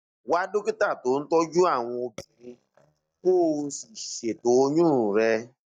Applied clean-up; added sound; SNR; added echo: neural mask model DeepFilterNet 3.